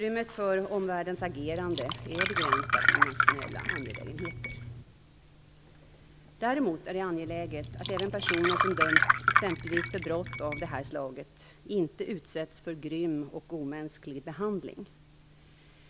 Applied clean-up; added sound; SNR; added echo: none; Glass; -5 dB; none.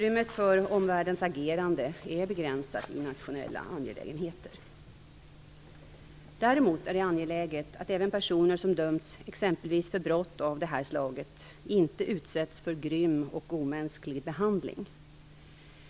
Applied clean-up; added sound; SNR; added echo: none; none; none; none.